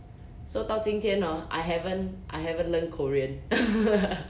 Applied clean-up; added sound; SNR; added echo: none; none; none; none.